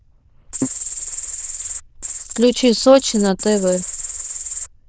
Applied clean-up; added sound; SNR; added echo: neural diffusion model UNIVERSE++.